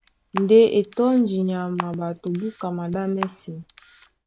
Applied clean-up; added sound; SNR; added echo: none; Camera; 16 dB; none.